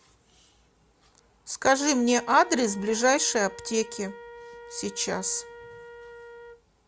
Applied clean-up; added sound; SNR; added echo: none; Wind instrument, woodwind instrument; 18 dB; none.